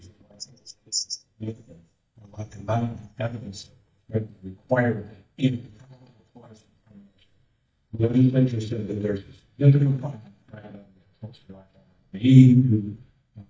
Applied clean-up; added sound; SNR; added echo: neural mask model DeepFilterNet 3.